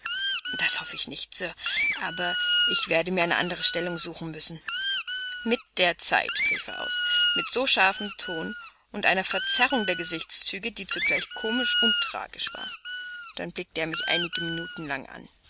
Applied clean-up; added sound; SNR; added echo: none; Squeak; 1 dB; none.